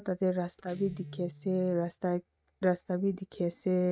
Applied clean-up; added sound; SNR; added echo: neural mask model RNNoise.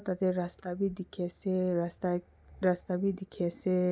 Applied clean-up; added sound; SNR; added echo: none; none; none; none.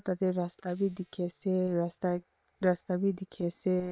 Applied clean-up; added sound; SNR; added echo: neural separator model SepFormer WHAM!.